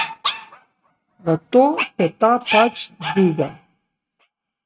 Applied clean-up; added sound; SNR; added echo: neural mask model RNNoise.